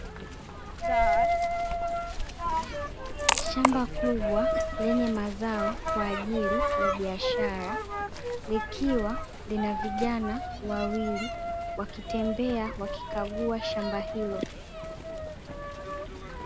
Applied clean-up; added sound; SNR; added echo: none; Coin (dropping); -2 dB; none.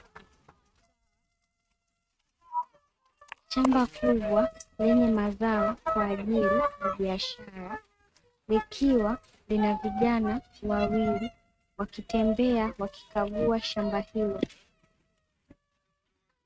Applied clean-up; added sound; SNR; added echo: neural mask model RNNoise.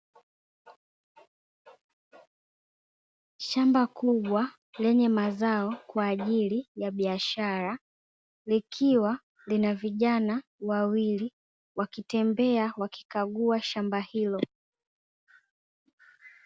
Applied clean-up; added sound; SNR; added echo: none; none; none; none.